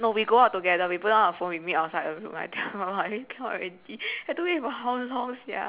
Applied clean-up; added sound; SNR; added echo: none; none; none; none.